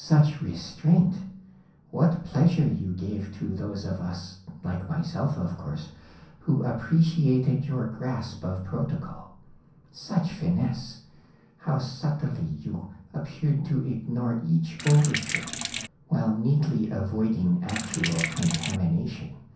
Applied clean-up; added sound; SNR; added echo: none; Sink (filling or washing); 5 dB; reverberation time 0.6 s.